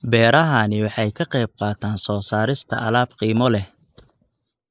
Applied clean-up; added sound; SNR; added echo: neural mask model Resemble Enhance denoiser.